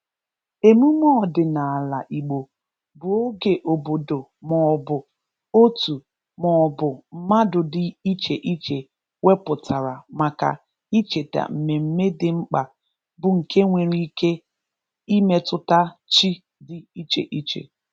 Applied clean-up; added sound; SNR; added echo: none; none; none; none.